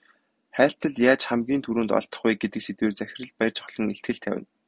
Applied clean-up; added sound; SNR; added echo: none; none; none; none.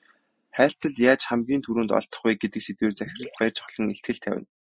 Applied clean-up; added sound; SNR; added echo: classical method Wiener filter.